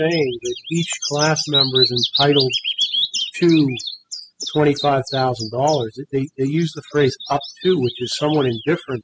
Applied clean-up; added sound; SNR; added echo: classical method spectral subtraction.